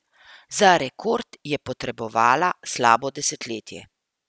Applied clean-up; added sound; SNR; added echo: none; none; none; none.